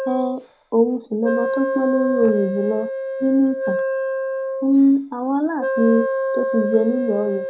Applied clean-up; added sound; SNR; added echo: none; Wind instrument, woodwind instrument; 4 dB; none.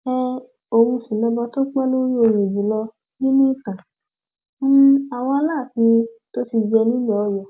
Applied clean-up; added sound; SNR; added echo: none; none; none; none.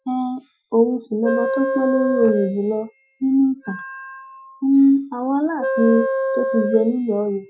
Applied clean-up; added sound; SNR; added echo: classical method Wiener filter.